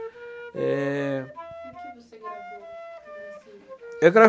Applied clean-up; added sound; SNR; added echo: none; Wind instrument, woodwind instrument; 14 dB; none.